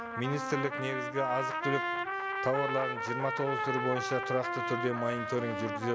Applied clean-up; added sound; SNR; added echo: none; Trumpet; 1 dB; none.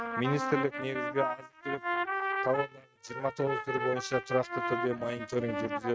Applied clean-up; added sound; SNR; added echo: neural mask model RNNoise.